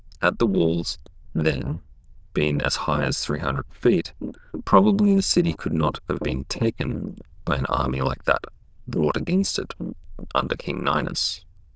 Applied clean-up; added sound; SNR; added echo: neural diffusion model UNIVERSE++.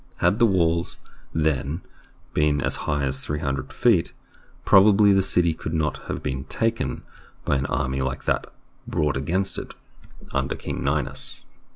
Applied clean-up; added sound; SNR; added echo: none; none; none; none.